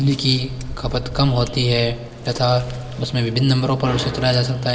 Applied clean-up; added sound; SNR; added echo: none; Scissors; 15 dB; reverberation time 1.2 s.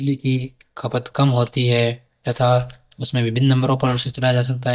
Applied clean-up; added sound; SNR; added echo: neural mask model DeepFilterNet 3.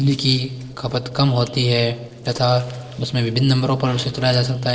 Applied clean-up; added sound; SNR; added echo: neural separator model SepFormer DNS4.